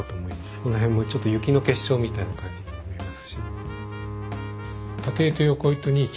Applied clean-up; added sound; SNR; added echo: none; Bowed string instrument; 9 dB; none.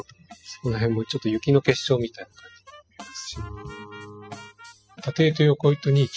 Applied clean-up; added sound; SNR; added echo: classical method spectral subtraction.